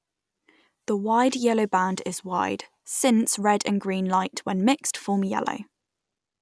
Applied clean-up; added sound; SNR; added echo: none; none; none; none.